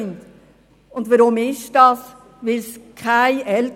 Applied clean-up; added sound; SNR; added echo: none; none; none; none.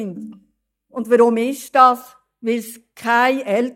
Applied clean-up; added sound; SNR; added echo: neural mask model DeepFilterNet 3.